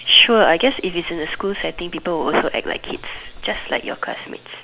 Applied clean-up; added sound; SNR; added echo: none; Knock; 16 dB; none.